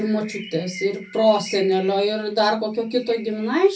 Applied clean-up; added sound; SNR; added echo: none; Bird; 19 dB; reverberation time 0.3 s.